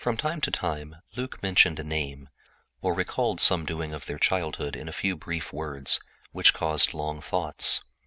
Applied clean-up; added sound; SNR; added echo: none; none; none; none.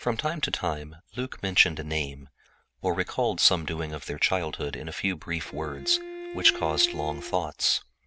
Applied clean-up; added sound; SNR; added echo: none; Bowed string instrument; 10 dB; none.